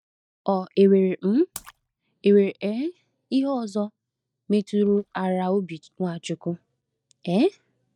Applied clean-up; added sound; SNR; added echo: neural mask model DeepFilterNet 3.